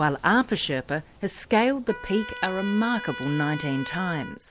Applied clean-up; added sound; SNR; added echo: none; Trumpet; 14 dB; none.